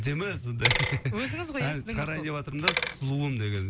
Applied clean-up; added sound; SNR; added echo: none; Bicycle; 1 dB; none.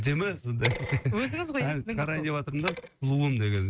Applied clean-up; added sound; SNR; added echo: neural mask model RNNoise.